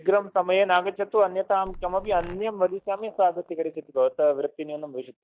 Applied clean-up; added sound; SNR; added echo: neural mask model DeepFilterNet 3.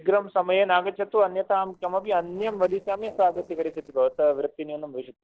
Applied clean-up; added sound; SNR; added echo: neural separator model SepFormer DNS4.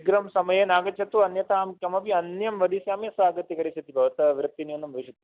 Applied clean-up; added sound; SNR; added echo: none; none; none; none.